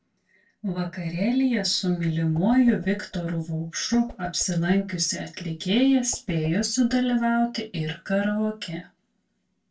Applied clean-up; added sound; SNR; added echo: neural separator model SepFormer DNS4.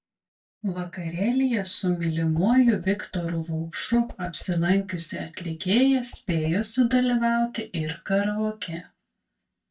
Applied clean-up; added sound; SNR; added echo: neural mask model DeepFilterNet 3.